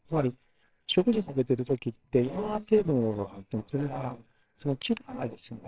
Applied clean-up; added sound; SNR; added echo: neural separator model SepFormer WHAMR!.